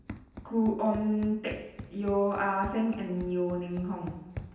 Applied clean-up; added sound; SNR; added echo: none; Run; 14 dB; reverberation time 0.9 s.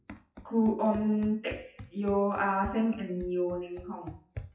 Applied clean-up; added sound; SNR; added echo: classical method WPE with log-MMSE.